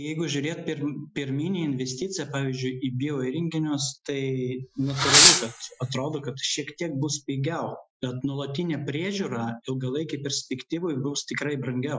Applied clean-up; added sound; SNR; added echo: classical method Wiener filter.